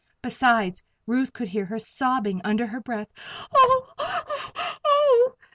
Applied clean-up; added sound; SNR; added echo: none; none; none; none.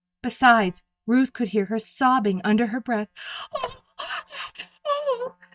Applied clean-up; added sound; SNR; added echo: neural mask model DeepFilterNet 3.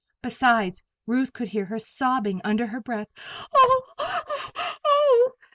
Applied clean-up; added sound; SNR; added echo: neural mask model Resemble Enhance denoiser.